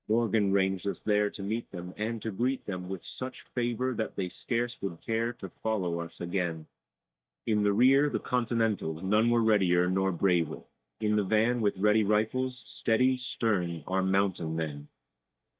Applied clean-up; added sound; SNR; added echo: neural mask model DeepFilterNet 3.